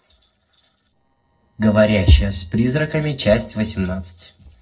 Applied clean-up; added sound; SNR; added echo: neural separator model SepFormer DNS4.